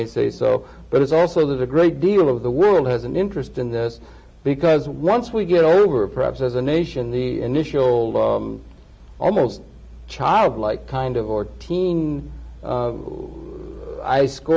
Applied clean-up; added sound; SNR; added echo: none; none; none; none.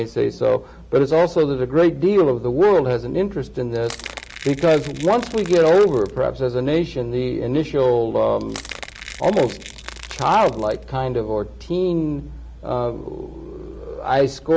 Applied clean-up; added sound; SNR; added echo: none; Crackle / Crushing; 17 dB; none.